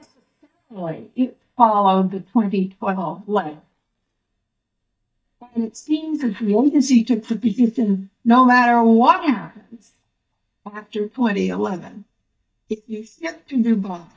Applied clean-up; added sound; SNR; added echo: neural mask model DeepFilterNet 3.